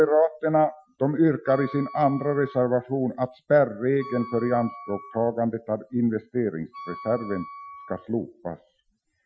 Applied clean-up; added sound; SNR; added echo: classical method Wiener filter.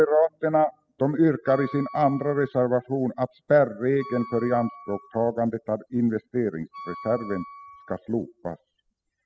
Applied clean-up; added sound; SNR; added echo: classical method spectral subtraction.